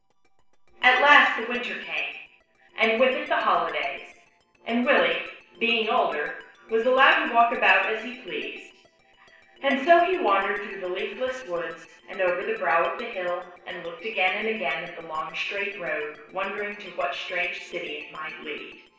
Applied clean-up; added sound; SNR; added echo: neural separator model SepFormer DNS4.